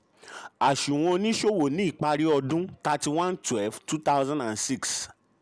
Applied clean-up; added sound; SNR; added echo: none; none; none; none.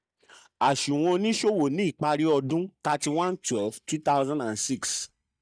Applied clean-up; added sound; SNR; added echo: neural mask model DeepFilterNet 3.